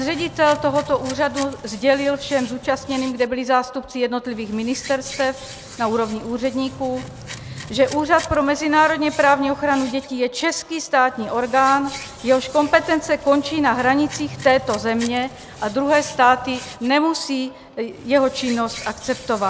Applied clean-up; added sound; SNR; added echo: none; Hands; 17 dB; none.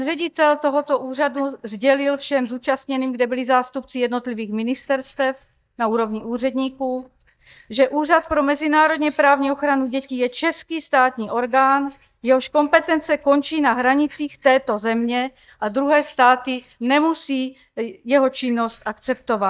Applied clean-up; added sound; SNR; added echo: neural mask model DeepFilterNet 3.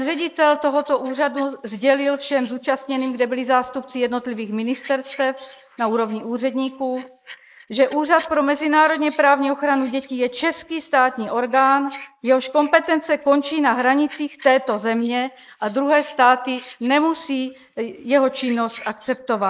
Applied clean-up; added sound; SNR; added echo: neural mask model Resemble Enhance denoiser.